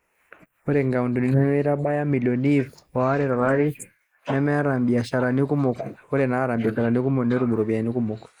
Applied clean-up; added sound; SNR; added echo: neural mask model Resemble Enhance denoiser.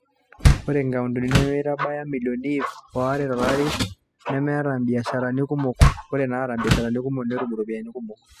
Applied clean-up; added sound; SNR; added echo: classical method spectral subtraction.